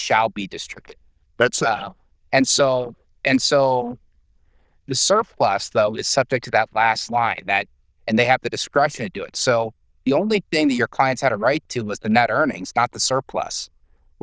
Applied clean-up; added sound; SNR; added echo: neural diffusion model UNIVERSE++.